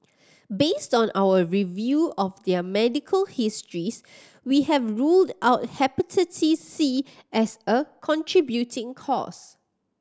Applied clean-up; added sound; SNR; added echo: none; none; none; none.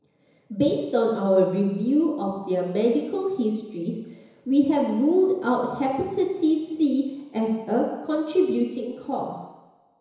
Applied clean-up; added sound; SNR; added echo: none; none; none; reverberation time 1.0 s.